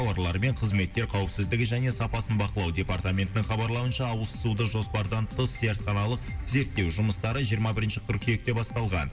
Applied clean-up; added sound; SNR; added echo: none; none; none; reverberation time 1.6 s.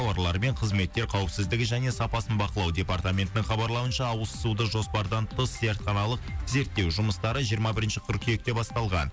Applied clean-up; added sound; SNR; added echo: none; none; none; none.